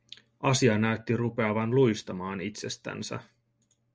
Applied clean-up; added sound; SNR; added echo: none; none; none; none.